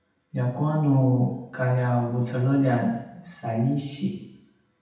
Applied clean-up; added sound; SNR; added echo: none; none; none; reverberation time 0.8 s.